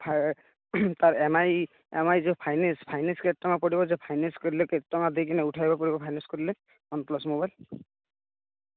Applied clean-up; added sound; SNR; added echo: none; none; none; none.